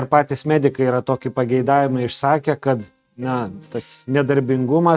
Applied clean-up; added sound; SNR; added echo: neural mask model RNNoise.